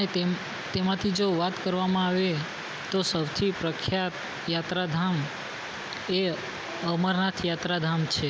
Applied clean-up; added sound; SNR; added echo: none; none; none; none.